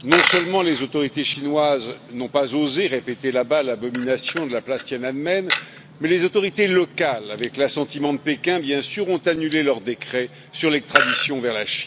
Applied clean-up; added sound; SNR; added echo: none; Coin (dropping); 7 dB; none.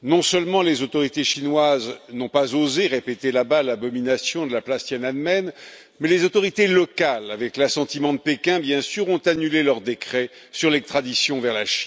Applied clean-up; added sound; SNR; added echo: none; none; none; none.